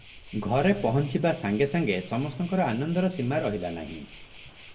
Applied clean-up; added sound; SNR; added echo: none; Waves, surf; 12 dB; reverberation time 0.9 s.